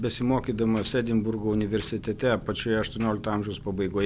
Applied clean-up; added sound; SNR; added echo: none; Engine; 15 dB; none.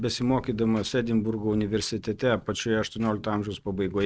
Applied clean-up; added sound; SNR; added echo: neural mask model RNNoise.